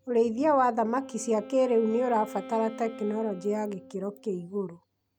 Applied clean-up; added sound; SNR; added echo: none; Wind instrument, woodwind instrument; 17 dB; none.